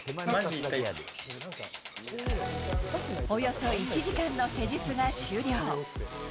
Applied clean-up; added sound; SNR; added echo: none; none; none; none.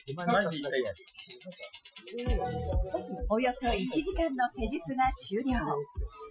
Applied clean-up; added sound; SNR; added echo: classical method Wiener filter.